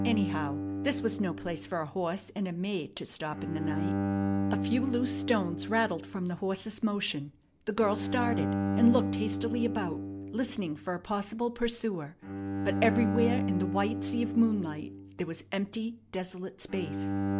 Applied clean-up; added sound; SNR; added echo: none; Bowed string instrument; 3 dB; none.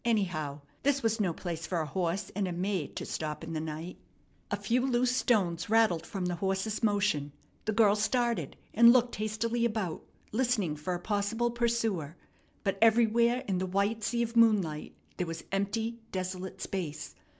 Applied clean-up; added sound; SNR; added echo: none; none; none; none.